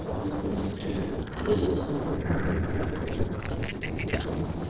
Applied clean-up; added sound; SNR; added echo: neural separator model SepFormer DNS4.